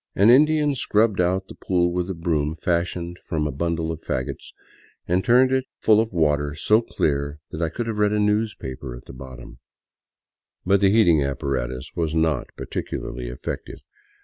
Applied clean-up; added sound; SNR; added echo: none; none; none; none.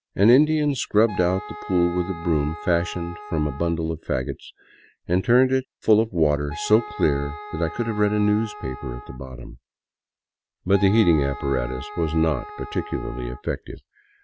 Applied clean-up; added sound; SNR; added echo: none; Wind instrument, woodwind instrument; 14 dB; none.